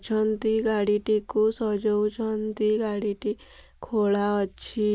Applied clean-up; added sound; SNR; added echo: none; none; none; none.